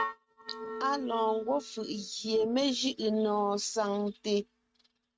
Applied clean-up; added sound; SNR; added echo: neural mask model RNNoise.